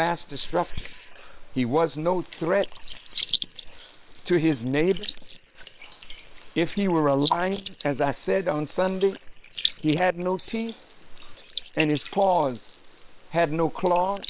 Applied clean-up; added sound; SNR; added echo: neural separator model SepFormer WHAM!.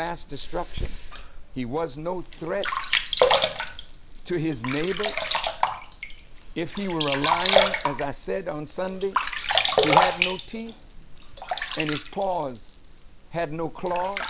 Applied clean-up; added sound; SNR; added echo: none; Sink (filling or washing); -4 dB; none.